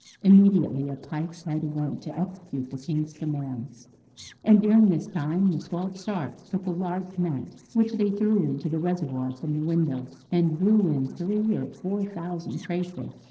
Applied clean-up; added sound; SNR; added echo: neural separator model SepFormer DNS4.